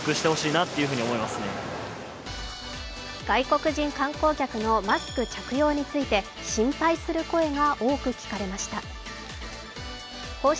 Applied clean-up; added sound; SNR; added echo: none; none; none; none.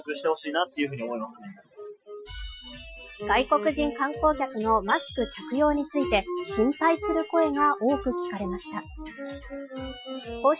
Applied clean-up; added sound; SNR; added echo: classical method Wiener filter.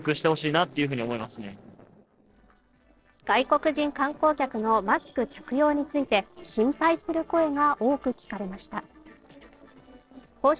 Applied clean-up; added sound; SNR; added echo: neural separator model SepFormer DNS4.